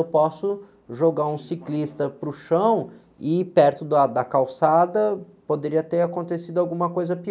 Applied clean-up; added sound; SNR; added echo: none; none; none; none.